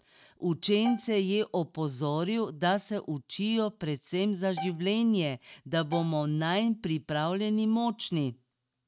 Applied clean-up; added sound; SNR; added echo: neural mask model RNNoise.